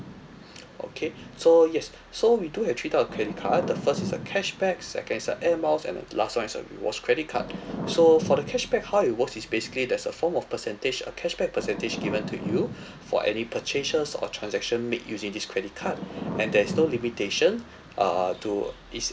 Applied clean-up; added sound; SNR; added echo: none; Thunder / Rain; 12 dB; none.